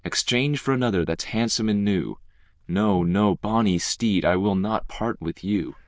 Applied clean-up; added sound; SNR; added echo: neural diffusion model UNIVERSE++.